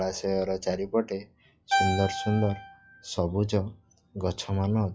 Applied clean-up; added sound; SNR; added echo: classical method log-MMSE.